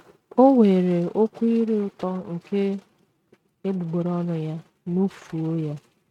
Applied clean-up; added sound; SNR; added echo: neural mask model RNNoise.